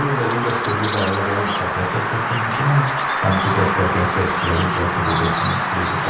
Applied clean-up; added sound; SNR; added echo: none; Bird vocalization, bird call, bird song; 0 dB; reverberation time 0.6 s.